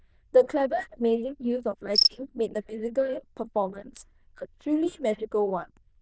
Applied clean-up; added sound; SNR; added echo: neural diffusion model UNIVERSE++.